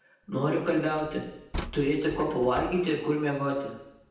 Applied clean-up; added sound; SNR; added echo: none; Slam; 14 dB; reverberation time 0.9 s.